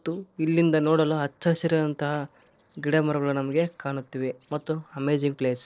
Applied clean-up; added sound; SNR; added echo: neural separator model SepFormer DNS4.